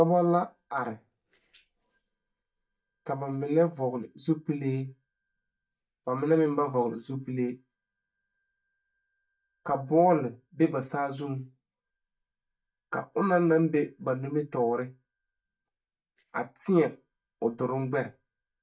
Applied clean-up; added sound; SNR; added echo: neural mask model DeepFilterNet 3.